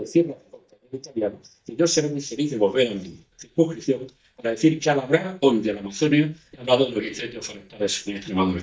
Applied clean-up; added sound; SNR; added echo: neural mask model DeepFilterNet 3.